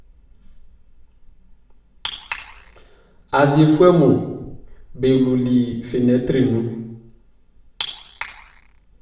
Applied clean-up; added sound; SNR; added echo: none; none; none; reverberation time 0.8 s.